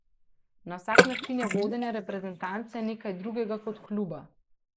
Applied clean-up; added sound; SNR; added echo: neural mask model Resemble Enhance denoiser.